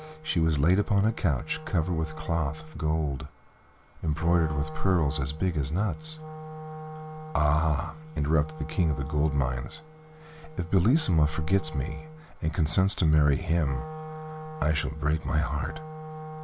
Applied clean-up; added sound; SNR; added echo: none; Wind instrument, woodwind instrument; 14 dB; none.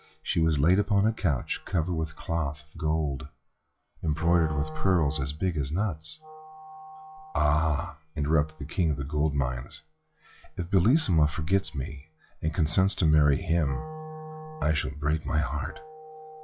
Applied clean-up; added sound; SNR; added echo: classical method log-MMSE.